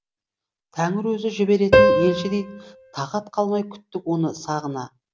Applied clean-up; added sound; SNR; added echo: none; Piano; -2 dB; none.